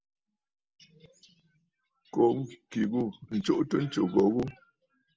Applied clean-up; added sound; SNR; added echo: none; none; none; none.